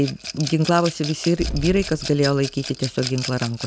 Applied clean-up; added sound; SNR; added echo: none; Boom + Rattle / Glass; 10 dB; none.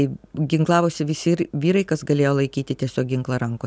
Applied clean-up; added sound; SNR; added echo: none; none; none; none.